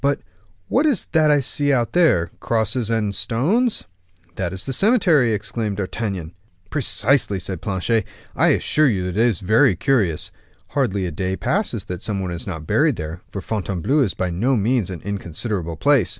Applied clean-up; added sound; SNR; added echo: none; none; none; none.